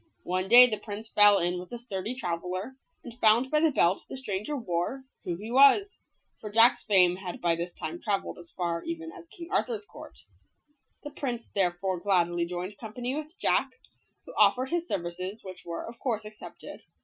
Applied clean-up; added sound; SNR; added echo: classical method Wiener filter.